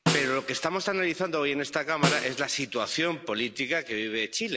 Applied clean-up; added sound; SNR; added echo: none; Snare drum; 5 dB; none.